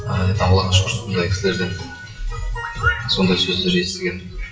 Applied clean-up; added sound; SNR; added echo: classical method WPE with log-MMSE.